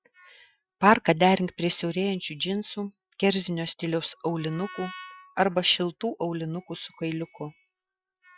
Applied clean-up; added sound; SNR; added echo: classical method Wiener filter.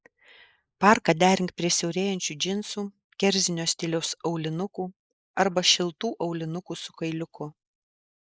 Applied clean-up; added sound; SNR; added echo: neural mask model Resemble Enhance denoiser.